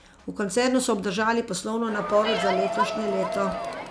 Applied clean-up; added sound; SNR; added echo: none; Crowd; 2 dB; none.